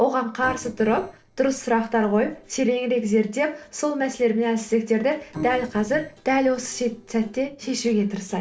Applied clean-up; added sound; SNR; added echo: neural separator model SepFormer DNS4.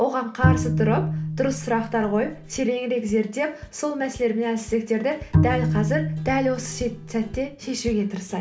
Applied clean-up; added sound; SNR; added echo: none; Bowed string instrument; 0 dB; none.